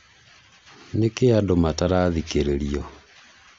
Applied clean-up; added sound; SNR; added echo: none; none; none; none.